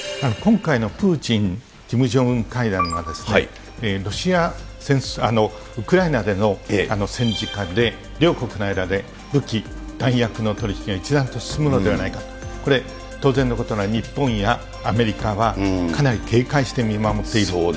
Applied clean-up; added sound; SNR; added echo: none; none; none; none.